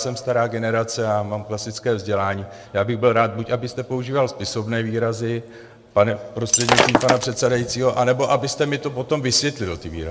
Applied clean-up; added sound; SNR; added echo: none; Shatter; -1 dB; reverberation time 1.4 s.